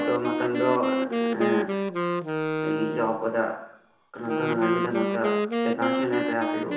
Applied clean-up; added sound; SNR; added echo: none; Wind instrument, woodwind instrument; -1 dB; reverberation time 0.7 s.